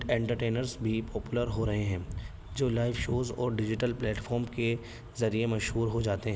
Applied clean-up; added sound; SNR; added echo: none; none; none; none.